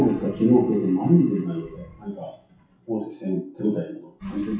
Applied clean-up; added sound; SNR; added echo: classical method WPE with log-MMSE.